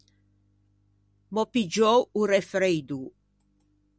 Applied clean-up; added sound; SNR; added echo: none; none; none; none.